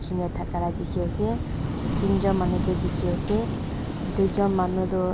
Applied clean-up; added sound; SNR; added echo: none; Waves, surf / Wind; 2 dB; none.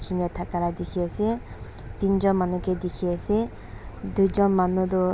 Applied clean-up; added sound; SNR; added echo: none; none; none; none.